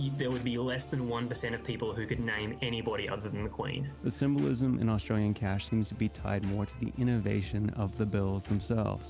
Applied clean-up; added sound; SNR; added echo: none; none; none; none.